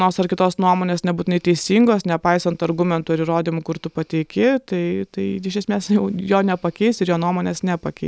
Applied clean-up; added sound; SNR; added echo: none; none; none; none.